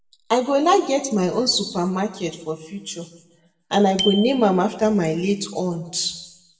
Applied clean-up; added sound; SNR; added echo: none; Bicycle bell; 17 dB; reverberation time 0.8 s.